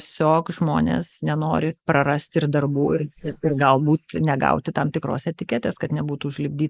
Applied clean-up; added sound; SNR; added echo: neural mask model Resemble Enhance denoiser.